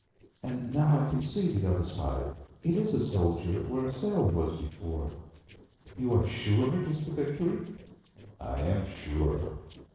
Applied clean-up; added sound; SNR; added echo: neural separator model SepFormer DNS4.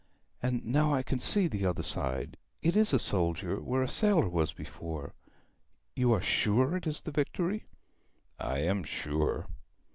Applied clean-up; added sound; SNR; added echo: none; none; none; none.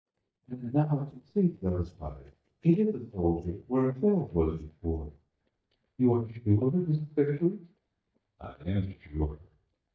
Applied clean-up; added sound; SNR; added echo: neural mask model DeepFilterNet 3.